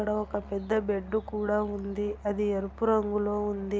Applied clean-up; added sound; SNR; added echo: none; Musical instrument; 17 dB; none.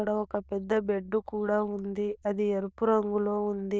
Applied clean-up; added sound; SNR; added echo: neural diffusion model UNIVERSE++.